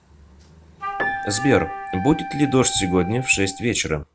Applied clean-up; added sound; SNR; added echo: none; Piano + Wind instrument, woodwind instrument; 8 dB; none.